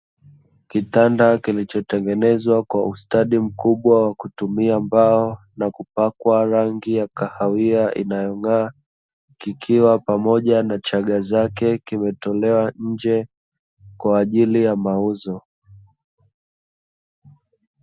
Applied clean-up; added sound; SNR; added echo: none; none; none; none.